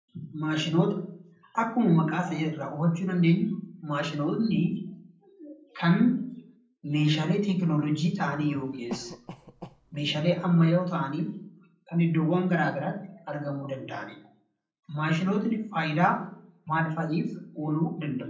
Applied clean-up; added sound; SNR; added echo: none; Cough; 17 dB; reverberation time 0.6 s.